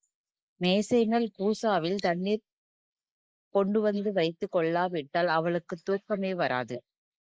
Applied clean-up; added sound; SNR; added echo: neural mask model Resemble Enhance denoiser.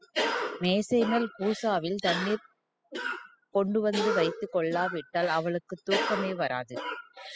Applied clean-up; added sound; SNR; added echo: classical method spectral subtraction.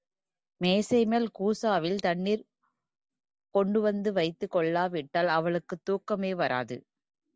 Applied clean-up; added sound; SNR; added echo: none; none; none; none.